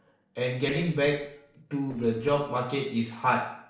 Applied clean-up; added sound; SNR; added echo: neural separator model SepFormer DNS4.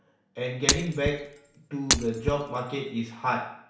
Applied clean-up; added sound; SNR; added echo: none; Shatter; 0 dB; reverberation time 0.6 s.